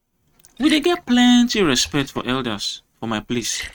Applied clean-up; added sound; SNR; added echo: neural mask model RNNoise.